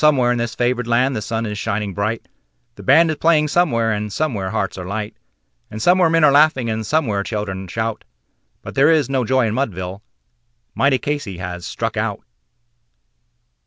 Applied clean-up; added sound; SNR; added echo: none; none; none; none.